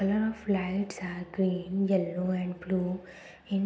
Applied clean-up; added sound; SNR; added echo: none; none; none; none.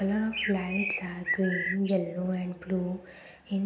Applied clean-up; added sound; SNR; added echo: none; Bird; 5 dB; none.